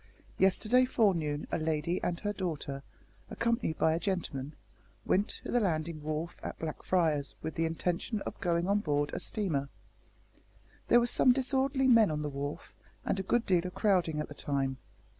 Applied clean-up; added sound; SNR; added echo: none; none; none; none.